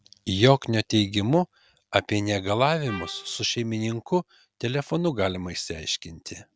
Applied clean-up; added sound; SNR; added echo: none; Trumpet; 17 dB; none.